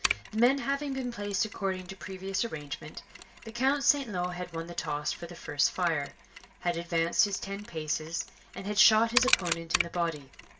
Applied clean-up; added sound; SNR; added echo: none; Mechanisms; 7 dB; reverberation time 0.1 s.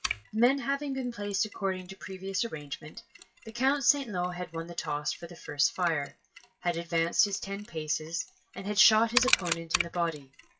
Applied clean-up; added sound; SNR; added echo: classical method WPE with log-MMSE.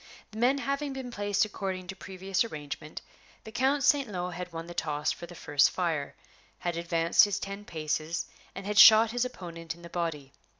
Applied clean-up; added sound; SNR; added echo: none; none; none; none.